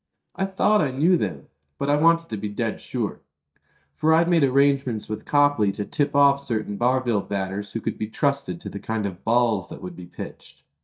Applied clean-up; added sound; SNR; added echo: neural mask model DeepFilterNet 3.